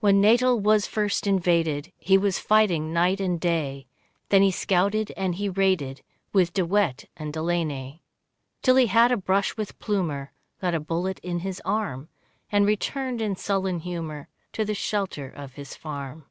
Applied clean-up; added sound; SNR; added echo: none; none; none; none.